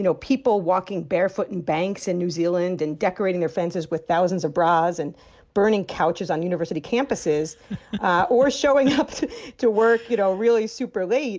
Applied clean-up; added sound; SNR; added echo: none; none; none; none.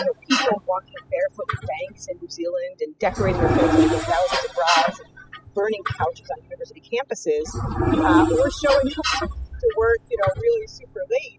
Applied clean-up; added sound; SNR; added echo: classical method spectral subtraction.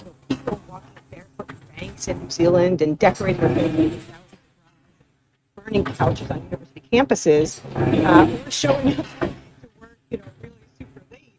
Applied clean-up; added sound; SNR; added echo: neural mask model RNNoise.